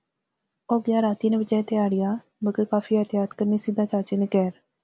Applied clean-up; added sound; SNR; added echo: none; none; none; none.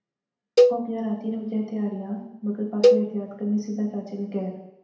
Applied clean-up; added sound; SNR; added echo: none; Cowbell; -5 dB; reverberation time 0.8 s.